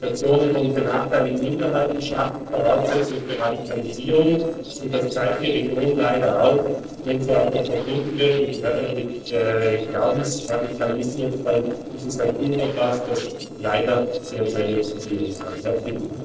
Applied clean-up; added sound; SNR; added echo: neural separator model SepFormer DNS4.